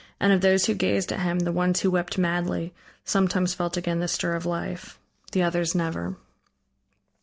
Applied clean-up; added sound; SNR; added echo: none; none; none; none.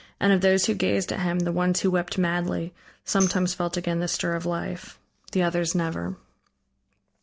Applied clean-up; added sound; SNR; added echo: none; Tambourine; 13 dB; none.